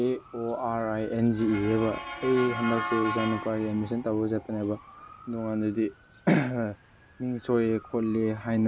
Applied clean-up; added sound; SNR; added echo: none; Motor vehicle (road) / Siren; 12 dB; none.